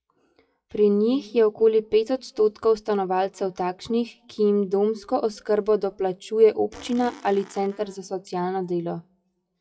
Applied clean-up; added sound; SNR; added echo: classical method WPE with log-MMSE.